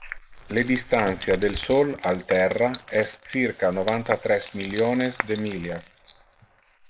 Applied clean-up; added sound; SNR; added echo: neural mask model Resemble Enhance denoiser.